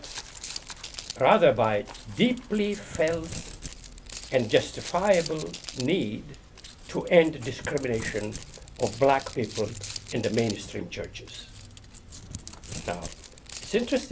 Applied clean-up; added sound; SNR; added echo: none; Crumpling, crinkling; 14 dB; none.